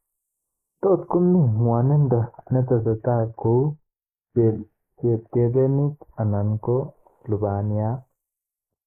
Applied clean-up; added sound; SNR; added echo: neural mask model Resemble Enhance denoiser.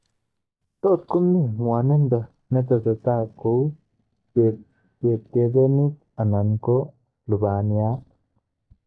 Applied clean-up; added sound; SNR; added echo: neural mask model DeepFilterNet 3.